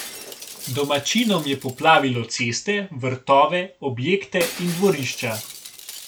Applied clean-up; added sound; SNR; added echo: none; Shatter; 15 dB; none.